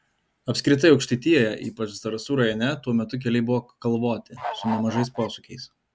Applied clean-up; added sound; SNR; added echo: none; Bird / Fowl; 8 dB; none.